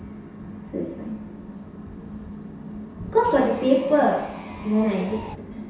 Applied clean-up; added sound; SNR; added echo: none; Sawing; 16 dB; reverberation time 0.7 s.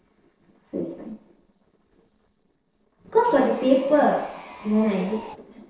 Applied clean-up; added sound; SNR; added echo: neural separator model SepFormer DNS4.